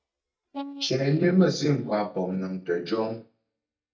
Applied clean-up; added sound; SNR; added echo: neural mask model DeepFilterNet 3.